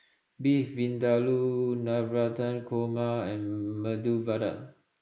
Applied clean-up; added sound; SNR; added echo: neural mask model Resemble Enhance denoiser.